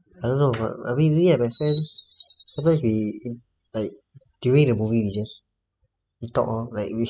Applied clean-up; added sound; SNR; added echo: classical method spectral subtraction.